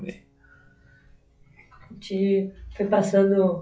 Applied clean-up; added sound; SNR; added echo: classical method log-MMSE.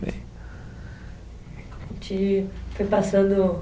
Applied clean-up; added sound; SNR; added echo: none; none; none; none.